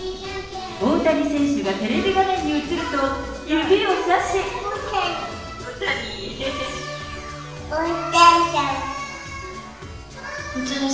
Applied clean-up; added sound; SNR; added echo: none; none; none; reverberation time 0.9 s.